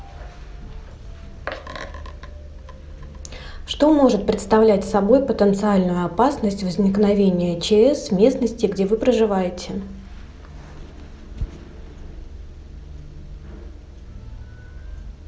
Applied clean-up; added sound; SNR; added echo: none; none; none; none.